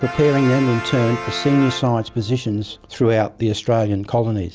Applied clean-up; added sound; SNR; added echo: none; Brass instrument; 13 dB; none.